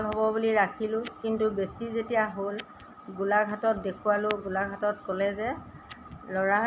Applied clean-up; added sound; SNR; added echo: none; none; none; none.